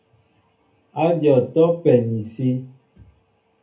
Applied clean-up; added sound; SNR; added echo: none; none; none; reverberation time 0.3 s.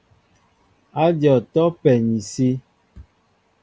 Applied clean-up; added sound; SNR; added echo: none; none; none; none.